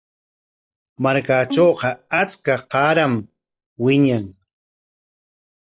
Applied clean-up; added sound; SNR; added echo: classical method log-MMSE.